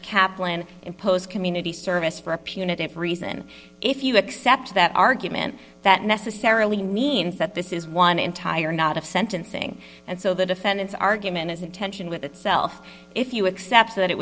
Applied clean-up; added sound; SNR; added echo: neural separator model SepFormer DNS4.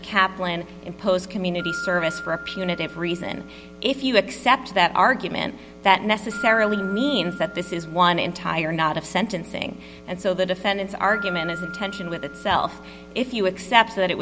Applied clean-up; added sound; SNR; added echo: none; Keyboard (musical); 15 dB; none.